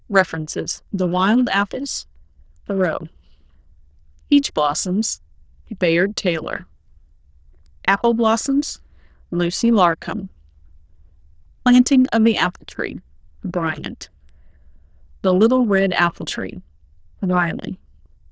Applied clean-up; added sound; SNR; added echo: neural diffusion model UNIVERSE++.